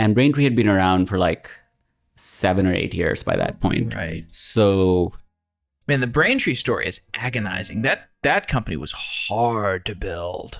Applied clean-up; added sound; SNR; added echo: neural mask model DeepFilterNet 3.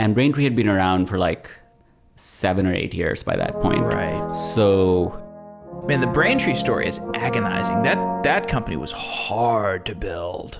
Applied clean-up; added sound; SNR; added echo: none; Brass instrument; 7 dB; none.